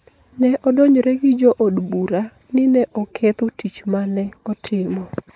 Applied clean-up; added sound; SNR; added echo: neural mask model Resemble Enhance denoiser.